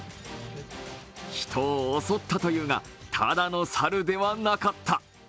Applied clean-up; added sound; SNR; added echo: none; none; none; none.